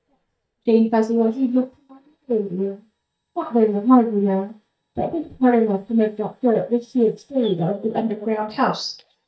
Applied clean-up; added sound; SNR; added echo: neural mask model DeepFilterNet 3.